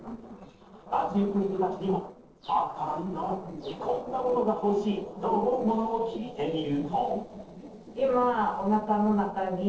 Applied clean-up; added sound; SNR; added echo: neural separator model SepFormer DNS4.